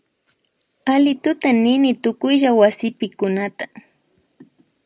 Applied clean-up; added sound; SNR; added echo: none; none; none; none.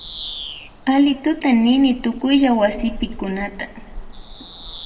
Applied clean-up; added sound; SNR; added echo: none; Bird vocalization, bird call, bird song; 13 dB; reverberation time 1.4 s.